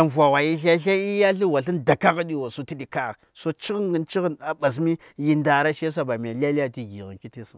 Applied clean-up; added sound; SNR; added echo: none; none; none; none.